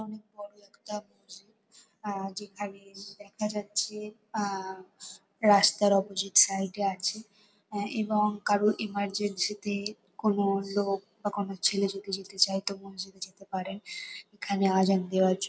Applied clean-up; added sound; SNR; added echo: none; none; none; none.